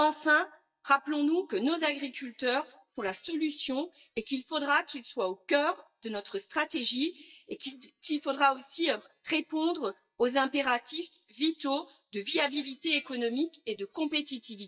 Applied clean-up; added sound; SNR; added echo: neural mask model DeepFilterNet 3.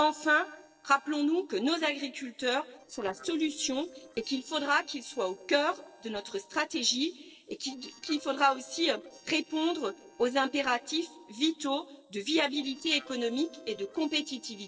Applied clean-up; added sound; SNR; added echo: neural separator model SepFormer DNS4.